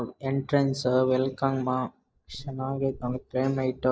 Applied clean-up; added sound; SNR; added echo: neural mask model DeepFilterNet 3.